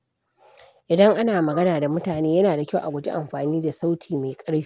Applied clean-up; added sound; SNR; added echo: none; none; none; none.